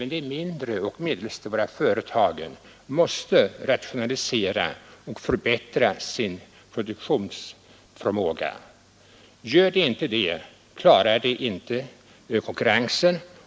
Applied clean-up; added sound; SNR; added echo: none; none; none; none.